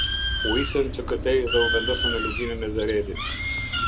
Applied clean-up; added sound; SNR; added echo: none; Bird; 0 dB; reverberation time 1.0 s.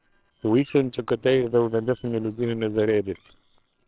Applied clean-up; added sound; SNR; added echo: neural separator model SepFormer WHAMR!.